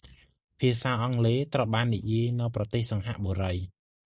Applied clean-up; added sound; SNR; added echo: none; none; none; none.